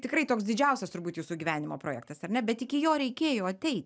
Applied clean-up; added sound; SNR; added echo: none; none; none; none.